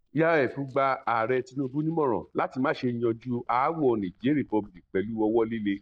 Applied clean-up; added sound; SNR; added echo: neural mask model DeepFilterNet 3.